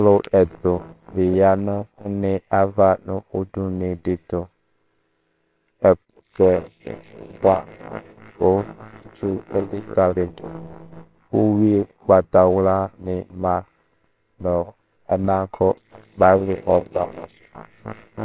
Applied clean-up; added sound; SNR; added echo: neural separator model SepFormer WHAMR!.